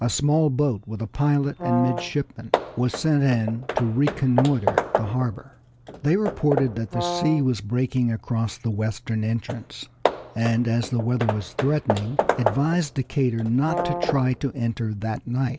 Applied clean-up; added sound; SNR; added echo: none; Hammer / Wood + Brass instrument; 6 dB; none.